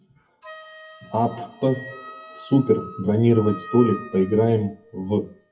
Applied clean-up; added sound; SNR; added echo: classical method WPE with log-MMSE.